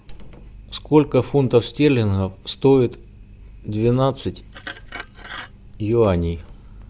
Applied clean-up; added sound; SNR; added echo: none; Glass; 19 dB; none.